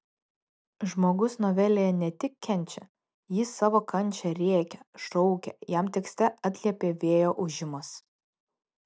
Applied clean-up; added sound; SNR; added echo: none; none; none; none.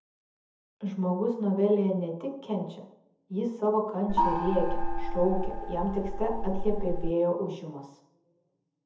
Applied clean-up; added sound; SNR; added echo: none; Gong; -2 dB; reverberation time 0.7 s.